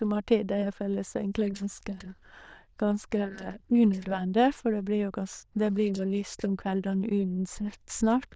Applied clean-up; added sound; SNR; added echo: neural diffusion model UNIVERSE++.